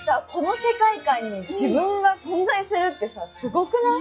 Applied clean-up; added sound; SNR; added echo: classical method log-MMSE.